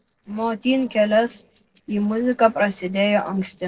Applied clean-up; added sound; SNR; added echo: neural separator model SepFormer DNS4.